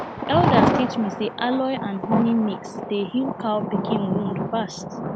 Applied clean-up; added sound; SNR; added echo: none; Thunder; 0 dB; none.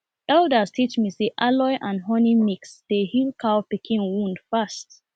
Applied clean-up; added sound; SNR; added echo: none; none; none; none.